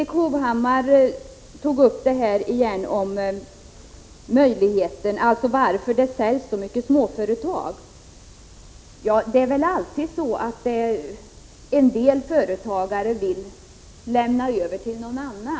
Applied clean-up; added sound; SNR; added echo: none; none; none; none.